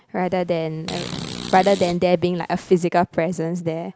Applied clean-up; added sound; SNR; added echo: none; Fart; 13 dB; none.